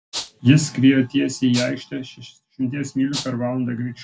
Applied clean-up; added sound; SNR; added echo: none; Rattle (instrument); 10 dB; none.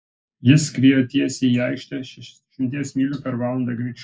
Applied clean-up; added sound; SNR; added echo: neural mask model Resemble Enhance denoiser.